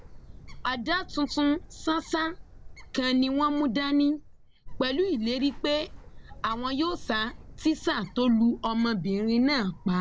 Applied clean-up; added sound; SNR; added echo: none; Bird; 16 dB; none.